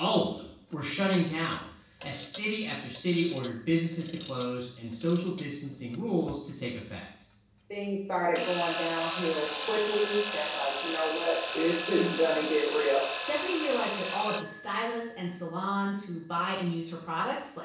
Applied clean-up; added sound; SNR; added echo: none; Alarm / Clock; 9 dB; reverberation time 0.7 s.